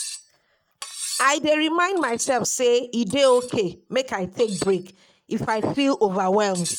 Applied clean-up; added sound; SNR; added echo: neural mask model RNNoise.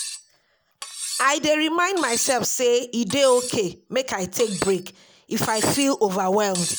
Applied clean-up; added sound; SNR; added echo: none; Cutlery, silverware; 11 dB; none.